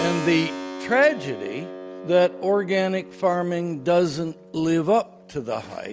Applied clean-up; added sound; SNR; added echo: none; Keyboard (musical); 12 dB; none.